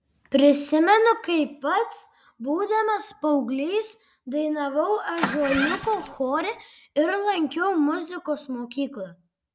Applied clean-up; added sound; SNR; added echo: none; Engine starting; 6 dB; none.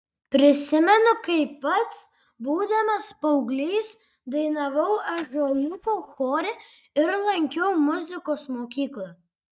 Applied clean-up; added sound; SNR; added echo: neural mask model DeepFilterNet 3.